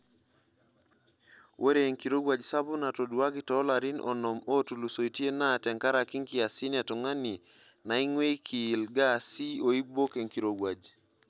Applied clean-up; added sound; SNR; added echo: none; none; none; none.